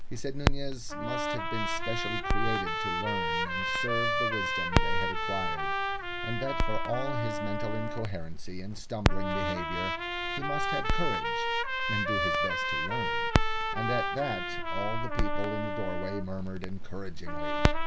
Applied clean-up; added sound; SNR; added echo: none; Crackle + Trumpet; -3 dB; none.